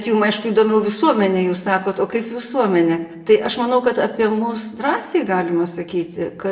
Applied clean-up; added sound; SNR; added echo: none; none; none; reverberation time 0.7 s.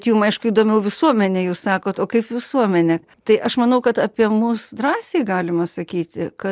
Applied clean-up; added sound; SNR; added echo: none; none; none; none.